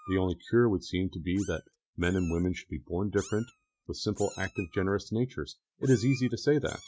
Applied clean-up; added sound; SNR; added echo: neural mask model RNNoise.